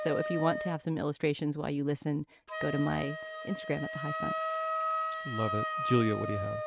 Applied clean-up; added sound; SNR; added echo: none; Wind instrument, woodwind instrument; 3 dB; none.